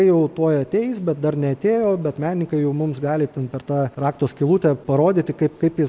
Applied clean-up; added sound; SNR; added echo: none; none; none; none.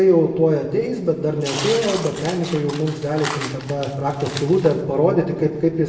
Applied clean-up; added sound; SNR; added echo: none; Tearing; 12 dB; reverberation time 1.0 s.